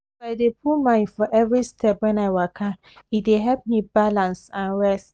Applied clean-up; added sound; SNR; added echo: none; none; none; none.